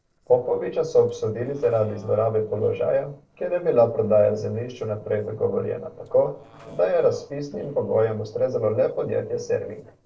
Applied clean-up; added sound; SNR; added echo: neural separator model SepFormer DNS4.